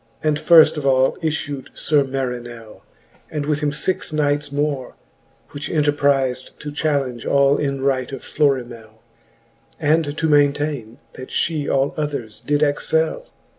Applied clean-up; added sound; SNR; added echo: none; none; none; none.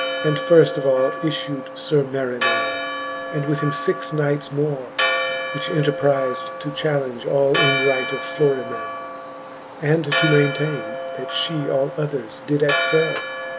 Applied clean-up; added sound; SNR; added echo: none; Church bell; 4 dB; none.